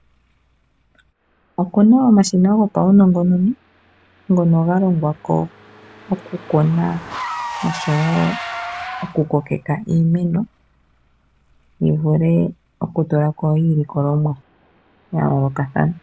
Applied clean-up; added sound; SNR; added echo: none; Engine / Car; 17 dB; none.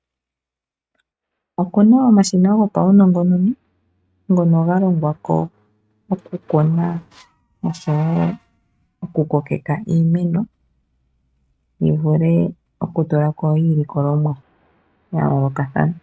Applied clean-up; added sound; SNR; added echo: neural mask model RNNoise.